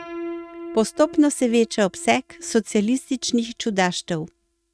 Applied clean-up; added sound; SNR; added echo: neural mask model RNNoise.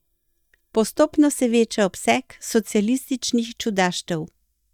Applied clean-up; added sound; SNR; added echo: neural mask model DeepFilterNet 3.